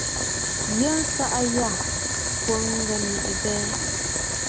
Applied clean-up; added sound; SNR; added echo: none; Boiling; -4 dB; none.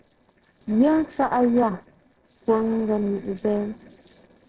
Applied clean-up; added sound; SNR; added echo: neural separator model SepFormer DNS4.